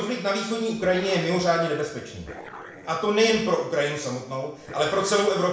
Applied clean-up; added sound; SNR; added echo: none; Dog; 17 dB; reverberation time 0.7 s.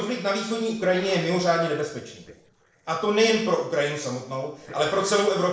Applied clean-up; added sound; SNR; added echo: neural separator model SepFormer DNS4.